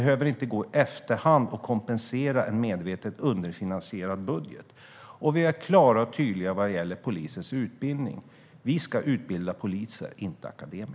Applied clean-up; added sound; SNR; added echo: none; none; none; none.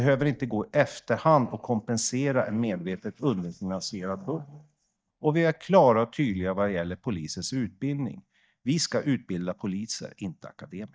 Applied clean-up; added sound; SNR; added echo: neural mask model DeepFilterNet 3.